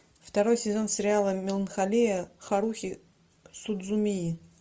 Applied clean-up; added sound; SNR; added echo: none; none; none; none.